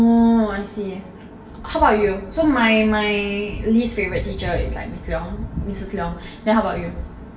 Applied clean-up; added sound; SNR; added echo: none; none; none; reverberation time 0.7 s.